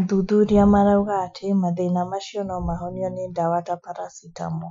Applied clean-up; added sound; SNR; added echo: classical method Wiener filter.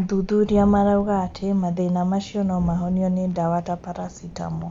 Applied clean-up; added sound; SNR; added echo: none; Thunderstorm; 16 dB; none.